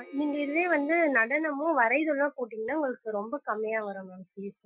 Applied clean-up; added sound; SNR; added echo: classical method Wiener filter.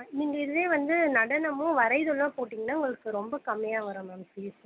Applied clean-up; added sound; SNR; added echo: none; none; none; none.